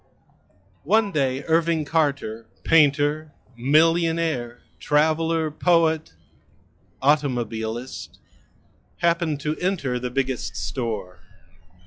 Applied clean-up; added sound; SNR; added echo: classical method log-MMSE.